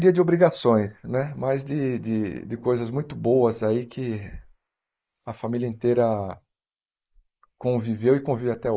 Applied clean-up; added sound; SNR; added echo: neural mask model Resemble Enhance denoiser.